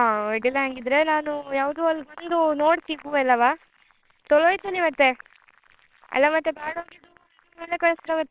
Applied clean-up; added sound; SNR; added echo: neural separator model SepFormer WHAMR!.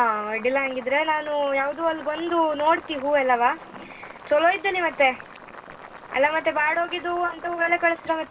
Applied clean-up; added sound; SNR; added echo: none; Boiling; 18 dB; reverberation time 0.2 s.